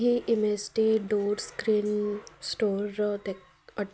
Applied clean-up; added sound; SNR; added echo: none; none; none; none.